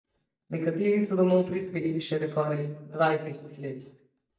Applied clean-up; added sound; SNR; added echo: neural mask model DeepFilterNet 3.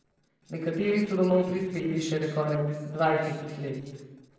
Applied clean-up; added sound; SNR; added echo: neural separator model SepFormer DNS4.